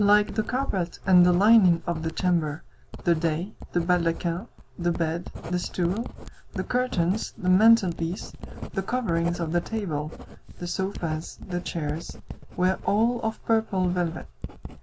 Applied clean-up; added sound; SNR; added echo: none; Writing; 12 dB; none.